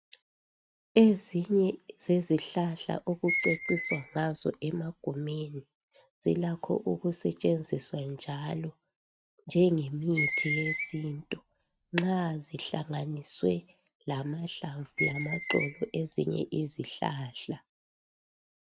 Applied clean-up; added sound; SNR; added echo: neural mask model RNNoise.